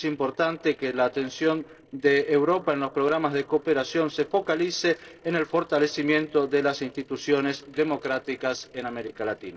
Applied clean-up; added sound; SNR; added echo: neural separator model SepFormer DNS4.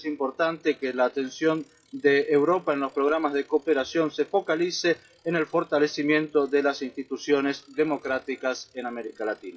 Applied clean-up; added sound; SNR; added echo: classical method WPE with log-MMSE.